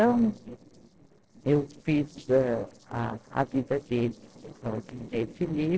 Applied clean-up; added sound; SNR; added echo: neural separator model SepFormer DNS4.